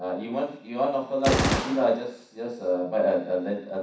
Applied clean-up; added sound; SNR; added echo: none; Gunshot, gunfire; 4 dB; reverberation time 0.6 s.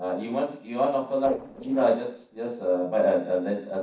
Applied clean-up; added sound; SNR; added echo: neural separator model SepFormer DNS4.